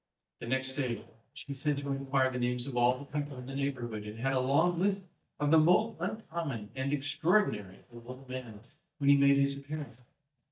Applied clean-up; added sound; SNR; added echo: neural mask model DeepFilterNet 3.